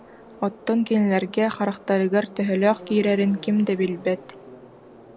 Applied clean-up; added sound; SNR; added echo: none; Subway, metro, underground; 20 dB; none.